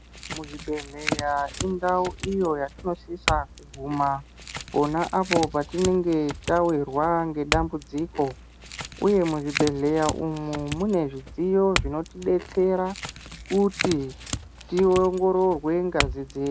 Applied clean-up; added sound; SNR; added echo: none; Chink, clink / Domestic sounds, home sounds; 9 dB; none.